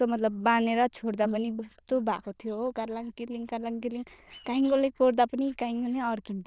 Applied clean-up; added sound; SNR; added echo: neural diffusion model UNIVERSE++.